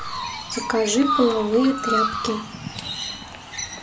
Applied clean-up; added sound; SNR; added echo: none; Chirp, tweet; 4 dB; none.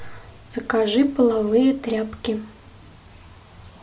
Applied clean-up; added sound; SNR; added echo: none; none; none; none.